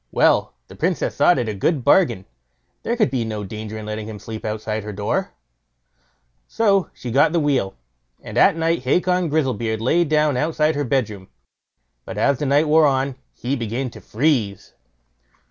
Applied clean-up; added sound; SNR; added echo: none; none; none; none.